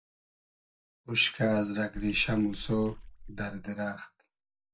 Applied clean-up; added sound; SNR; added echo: neural mask model DeepFilterNet 3.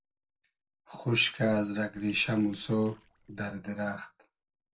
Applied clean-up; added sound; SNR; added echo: neural separator model SepFormer DNS4.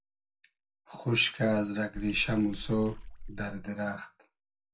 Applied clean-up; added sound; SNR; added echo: none; Water / Splash, splatter; 10 dB; reverberation time 0.2 s.